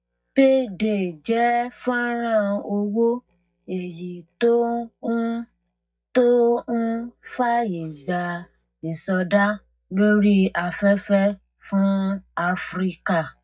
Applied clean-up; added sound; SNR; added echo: neural mask model DeepFilterNet 3.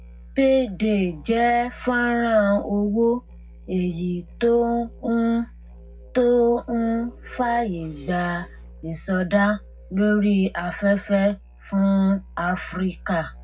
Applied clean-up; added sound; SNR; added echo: none; Musical instrument; 20 dB; reverberation time 0.4 s.